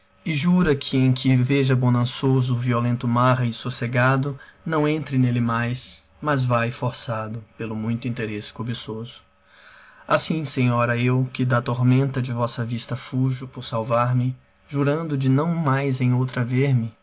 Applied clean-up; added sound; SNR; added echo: none; none; none; none.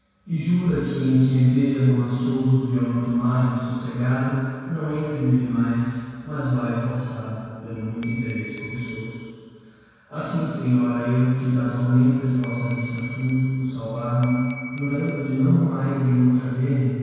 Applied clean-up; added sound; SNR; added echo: none; Glass / Bell; 11 dB; reverberation time 2.0 s.